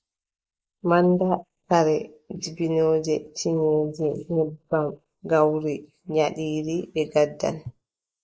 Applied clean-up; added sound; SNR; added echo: neural mask model Resemble Enhance denoiser.